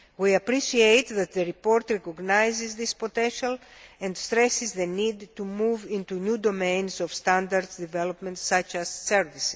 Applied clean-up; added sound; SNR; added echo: none; none; none; none.